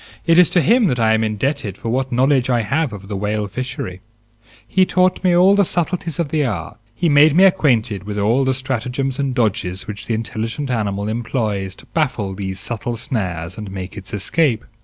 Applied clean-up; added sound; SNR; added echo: none; none; none; none.